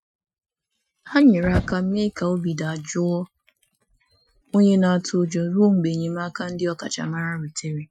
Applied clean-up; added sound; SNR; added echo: classical method Wiener filter.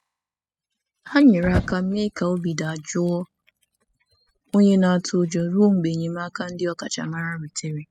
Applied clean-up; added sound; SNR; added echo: classical method spectral subtraction.